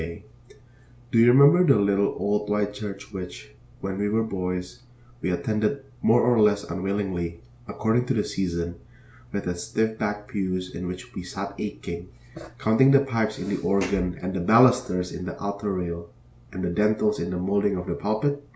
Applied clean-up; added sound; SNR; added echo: none; none; none; none.